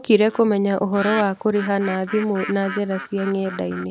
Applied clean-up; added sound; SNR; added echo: none; Bird; 13 dB; none.